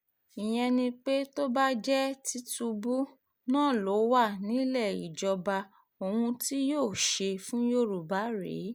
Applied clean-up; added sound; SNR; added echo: none; none; none; none.